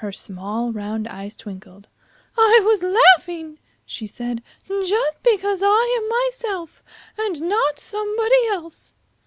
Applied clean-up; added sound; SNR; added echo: none; none; none; none.